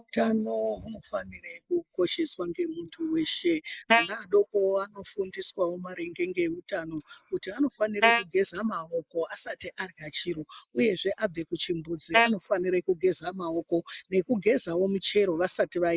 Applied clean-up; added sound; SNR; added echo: neural mask model Resemble Enhance denoiser.